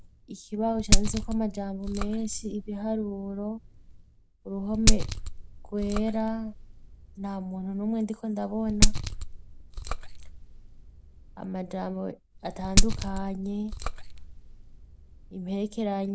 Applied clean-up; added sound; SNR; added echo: none; Glass; -4 dB; none.